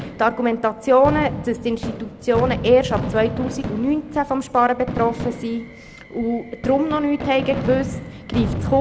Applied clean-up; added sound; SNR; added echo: none; Fireworks; 8 dB; none.